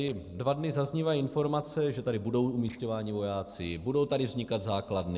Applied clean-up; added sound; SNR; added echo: neural separator model SepFormer DNS4.